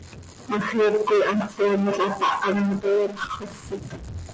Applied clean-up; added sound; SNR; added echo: none; none; none; none.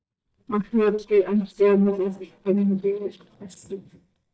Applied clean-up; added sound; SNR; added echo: neural mask model DeepFilterNet 3.